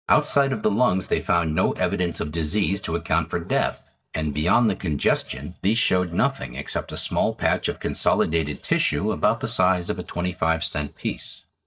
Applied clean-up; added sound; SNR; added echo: neural mask model DeepFilterNet 3.